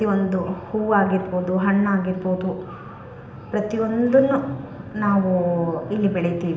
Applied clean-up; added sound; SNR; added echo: none; none; none; reverberation time 0.8 s.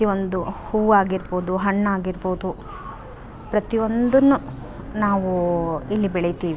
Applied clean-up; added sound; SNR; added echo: none; none; none; none.